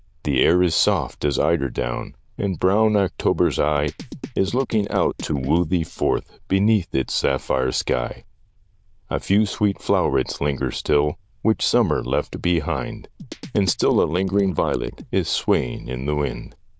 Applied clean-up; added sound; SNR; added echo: neural diffusion model UNIVERSE++.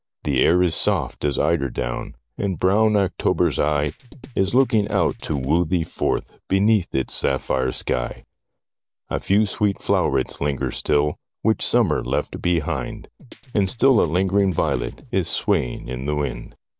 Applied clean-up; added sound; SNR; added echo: neural separator model SepFormer DNS4.